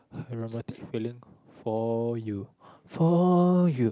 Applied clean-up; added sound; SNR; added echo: none; none; none; none.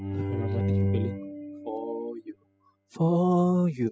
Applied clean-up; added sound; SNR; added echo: classical method spectral subtraction.